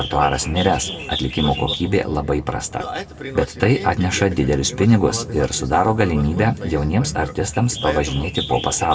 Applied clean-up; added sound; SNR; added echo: none; Bird; 15 dB; reverberation time 1.2 s.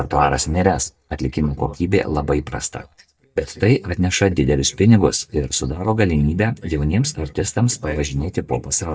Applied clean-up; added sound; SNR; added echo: neural mask model DeepFilterNet 3.